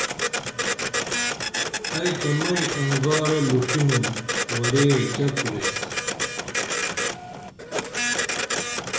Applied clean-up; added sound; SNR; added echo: none; Printer; 0 dB; reverberation time 0.6 s.